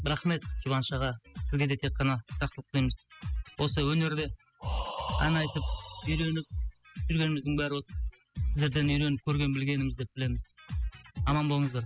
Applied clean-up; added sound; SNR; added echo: classical method spectral subtraction.